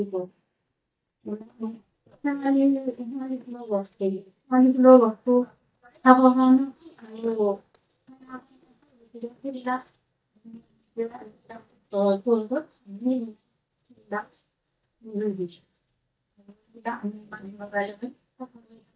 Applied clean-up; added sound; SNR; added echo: neural mask model DeepFilterNet 3.